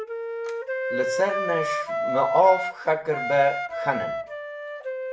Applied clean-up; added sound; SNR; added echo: none; Wind instrument, woodwind instrument; 3 dB; reverberation time 0.4 s.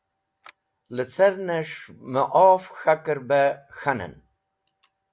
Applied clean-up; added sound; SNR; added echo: none; none; none; none.